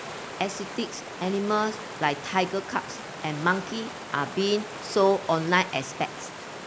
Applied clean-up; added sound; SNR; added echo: none; Water; 11 dB; none.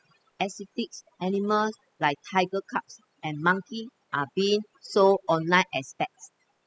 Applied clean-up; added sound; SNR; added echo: classical method spectral subtraction.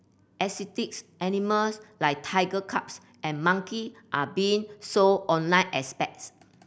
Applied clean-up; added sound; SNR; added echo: none; none; none; none.